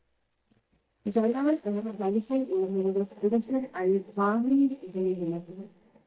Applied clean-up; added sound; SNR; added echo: neural mask model DeepFilterNet 3.